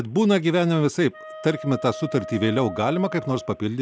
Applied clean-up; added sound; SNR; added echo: none; Wind instrument, woodwind instrument; 15 dB; none.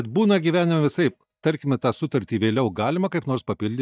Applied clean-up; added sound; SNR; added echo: neural mask model DeepFilterNet 3.